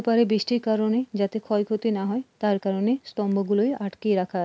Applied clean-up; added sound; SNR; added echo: none; none; none; none.